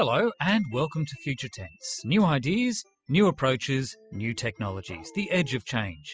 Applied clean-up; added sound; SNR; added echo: classical method spectral subtraction.